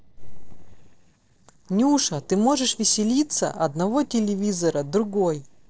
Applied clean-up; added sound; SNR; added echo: neural separator model SepFormer DNS4.